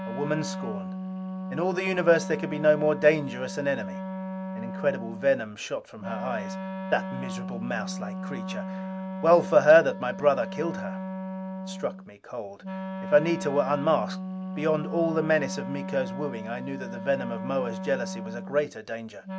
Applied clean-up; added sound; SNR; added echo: none; Wind instrument, woodwind instrument; 7 dB; none.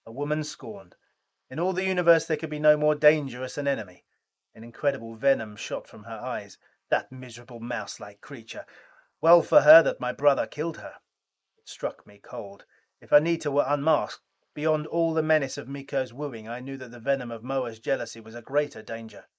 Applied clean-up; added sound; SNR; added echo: neural mask model Resemble Enhance denoiser.